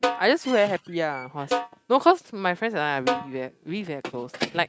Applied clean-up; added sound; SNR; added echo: neural mask model RNNoise.